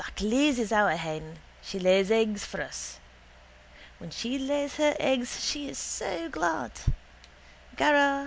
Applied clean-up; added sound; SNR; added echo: none; none; none; none.